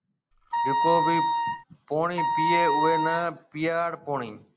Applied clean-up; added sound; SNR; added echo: none; Wind instrument, woodwind instrument; -4 dB; none.